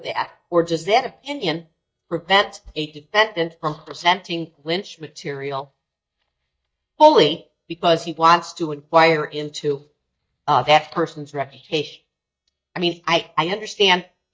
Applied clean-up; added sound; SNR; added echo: neural mask model DeepFilterNet 3.